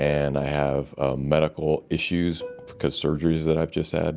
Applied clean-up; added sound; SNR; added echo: none; Plucked string instrument; 19 dB; none.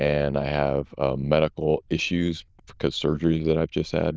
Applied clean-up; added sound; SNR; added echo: neural diffusion model UNIVERSE++.